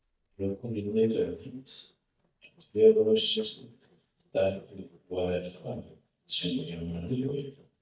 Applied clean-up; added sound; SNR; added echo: neural mask model DeepFilterNet 3.